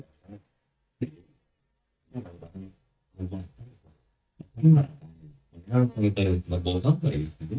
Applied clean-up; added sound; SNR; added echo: neural mask model DeepFilterNet 3.